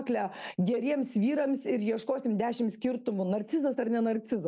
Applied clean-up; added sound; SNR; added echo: none; none; none; none.